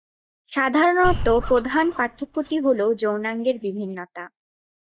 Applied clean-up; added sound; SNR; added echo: neural mask model DeepFilterNet 3.